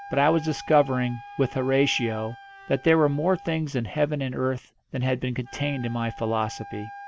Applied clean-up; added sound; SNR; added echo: none; Wind instrument, woodwind instrument; 18 dB; none.